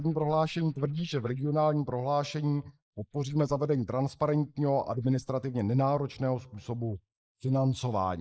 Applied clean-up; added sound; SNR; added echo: neural mask model Resemble Enhance denoiser.